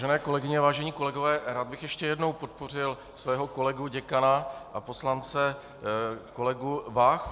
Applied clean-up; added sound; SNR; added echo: none; none; none; none.